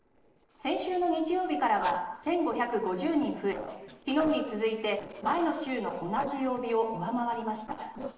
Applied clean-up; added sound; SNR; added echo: neural separator model SepFormer DNS4.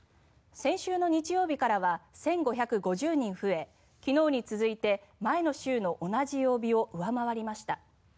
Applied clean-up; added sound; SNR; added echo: none; none; none; none.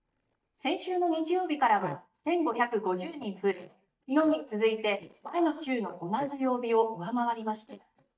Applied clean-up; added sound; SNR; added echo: neural mask model DeepFilterNet 3.